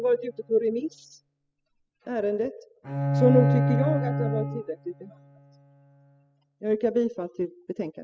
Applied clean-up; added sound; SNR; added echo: classical method spectral subtraction.